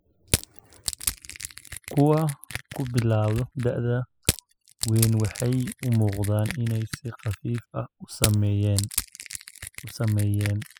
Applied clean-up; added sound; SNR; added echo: classical method spectral subtraction.